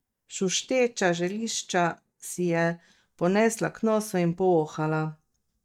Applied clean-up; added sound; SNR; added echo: neural mask model DeepFilterNet 3.